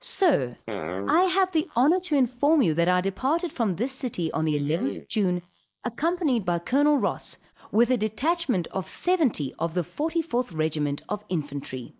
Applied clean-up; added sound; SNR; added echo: neural mask model Resemble Enhance denoiser.